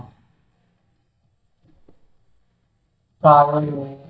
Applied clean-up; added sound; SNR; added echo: neural mask model DeepFilterNet 3.